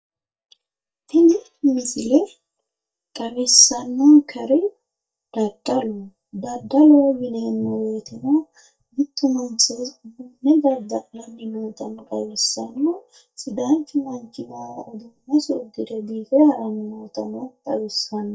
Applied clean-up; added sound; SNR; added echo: neural mask model DeepFilterNet 3.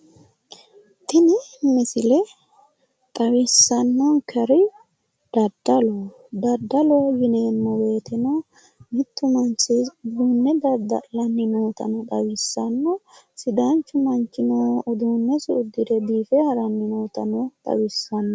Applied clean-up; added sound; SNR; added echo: none; none; none; none.